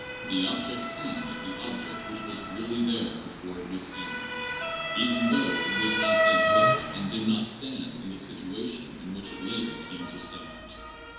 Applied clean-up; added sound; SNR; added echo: none; Motor vehicle (road) / Siren; -1 dB; reverberation time 0.9 s.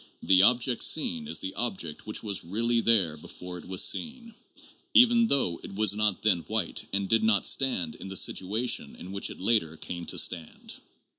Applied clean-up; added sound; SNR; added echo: none; none; none; none.